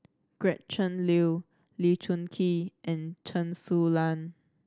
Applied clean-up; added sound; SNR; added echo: none; none; none; none.